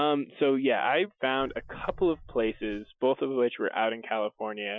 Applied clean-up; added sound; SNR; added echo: classical method Wiener filter.